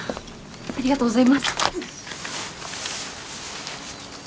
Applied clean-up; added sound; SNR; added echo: none; none; none; none.